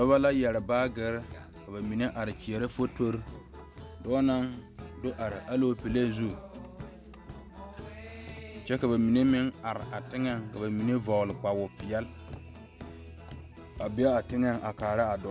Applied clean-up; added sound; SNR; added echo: none; Guitar; 14 dB; none.